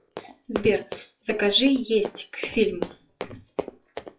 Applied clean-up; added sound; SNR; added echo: classical method WPE with log-MMSE.